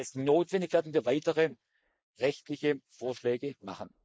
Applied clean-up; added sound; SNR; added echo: neural mask model Resemble Enhance denoiser.